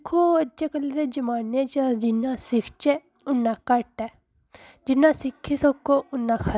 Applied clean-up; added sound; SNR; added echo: none; none; none; none.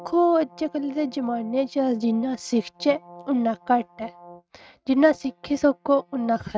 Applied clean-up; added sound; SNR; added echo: neural mask model RNNoise.